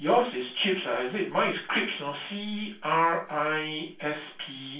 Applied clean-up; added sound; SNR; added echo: none; none; none; reverberation time 0.2 s.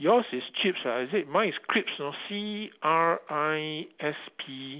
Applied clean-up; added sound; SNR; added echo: none; none; none; none.